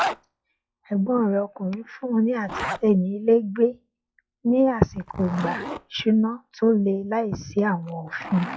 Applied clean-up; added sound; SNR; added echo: classical method log-MMSE.